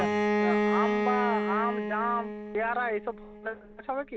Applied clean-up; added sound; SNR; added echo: none; Bowed string instrument; -3 dB; none.